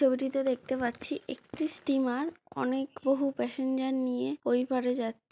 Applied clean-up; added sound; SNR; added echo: none; none; none; none.